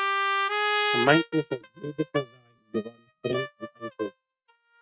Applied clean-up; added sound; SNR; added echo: neural mask model RNNoise.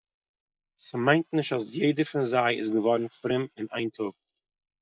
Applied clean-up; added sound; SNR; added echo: neural mask model Resemble Enhance denoiser.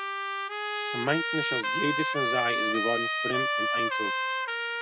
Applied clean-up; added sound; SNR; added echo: none; Trumpet; -4 dB; none.